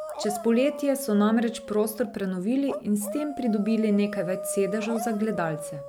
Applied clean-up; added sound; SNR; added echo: none; Dog; 11 dB; none.